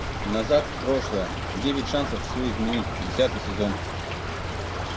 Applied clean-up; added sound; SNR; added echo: none; Stream / Trickle, dribble; 2 dB; none.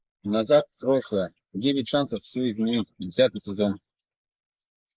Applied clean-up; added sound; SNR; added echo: neural mask model Resemble Enhance denoiser.